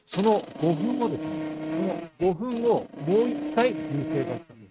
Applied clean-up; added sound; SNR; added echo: neural mask model RNNoise.